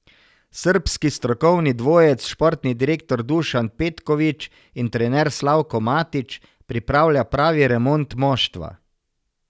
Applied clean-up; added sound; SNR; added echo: none; none; none; none.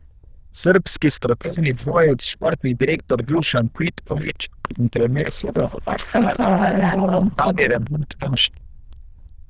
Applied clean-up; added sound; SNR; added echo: neural diffusion model UNIVERSE++.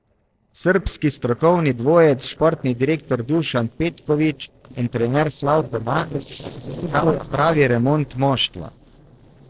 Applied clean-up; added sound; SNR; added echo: neural separator model SepFormer DNS4.